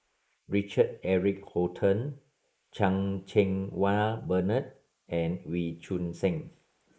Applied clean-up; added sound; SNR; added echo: neural mask model Resemble Enhance denoiser.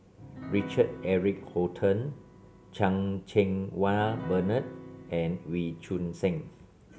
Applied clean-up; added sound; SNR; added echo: none; Piano; 15 dB; none.